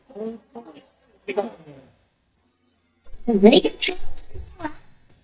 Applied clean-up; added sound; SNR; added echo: neural mask model DeepFilterNet 3.